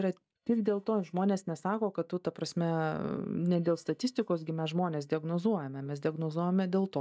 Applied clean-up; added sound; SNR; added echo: neural mask model DeepFilterNet 3.